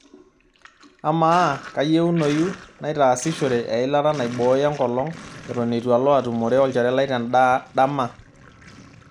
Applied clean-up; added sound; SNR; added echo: none; Sink (filling or washing); 19 dB; none.